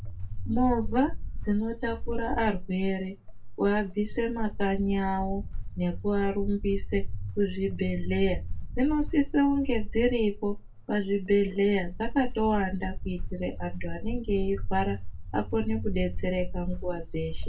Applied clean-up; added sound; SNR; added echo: none; Walk, footsteps; 3 dB; reverberation time 0.2 s.